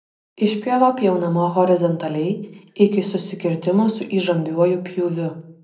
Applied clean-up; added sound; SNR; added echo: none; none; none; reverberation time 0.5 s.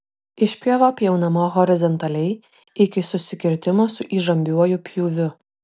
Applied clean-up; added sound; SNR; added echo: none; none; none; none.